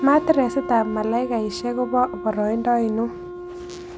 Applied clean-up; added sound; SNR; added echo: none; Wind instrument, woodwind instrument; 11 dB; none.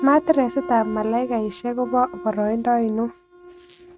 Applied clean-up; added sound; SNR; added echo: neural mask model RNNoise.